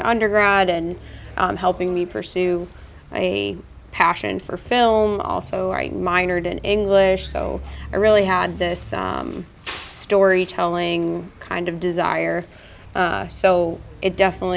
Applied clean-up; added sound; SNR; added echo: none; Bus; 18 dB; none.